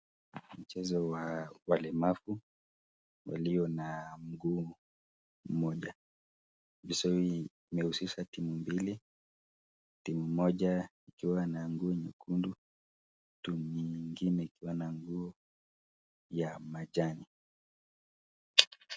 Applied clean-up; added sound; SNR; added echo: none; none; none; none.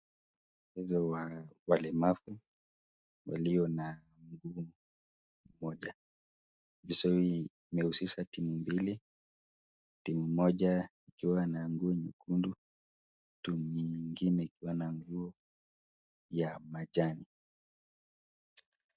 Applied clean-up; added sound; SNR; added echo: neural mask model DeepFilterNet 3.